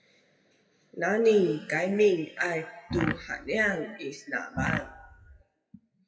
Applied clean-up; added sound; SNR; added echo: classical method WPE with log-MMSE.